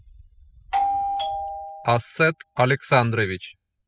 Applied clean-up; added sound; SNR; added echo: classical method spectral subtraction.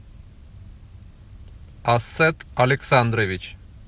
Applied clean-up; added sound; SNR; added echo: none; none; none; none.